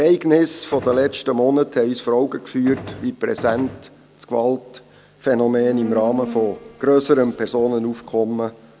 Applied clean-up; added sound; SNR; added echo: none; Gunshot, gunfire + Insect; 14 dB; none.